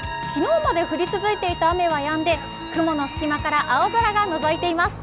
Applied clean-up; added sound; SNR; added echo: none; Bowed string instrument; 13 dB; none.